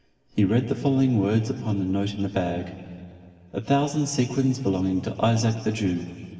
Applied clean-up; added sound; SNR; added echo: none; none; none; reverberation time 2.3 s.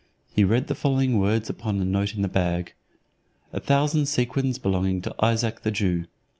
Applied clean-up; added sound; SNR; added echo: none; none; none; none.